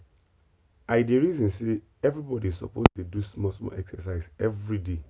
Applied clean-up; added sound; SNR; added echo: none; none; none; none.